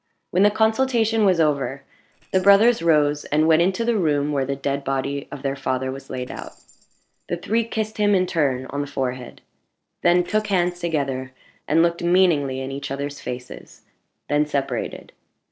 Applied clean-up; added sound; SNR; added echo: neural separator model SepFormer DNS4.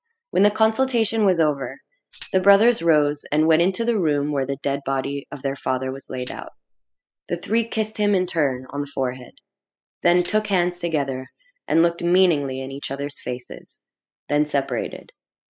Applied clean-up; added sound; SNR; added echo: classical method spectral subtraction.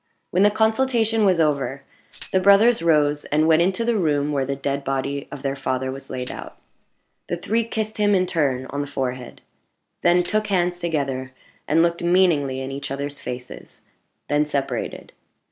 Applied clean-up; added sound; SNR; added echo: none; Tambourine; 8 dB; none.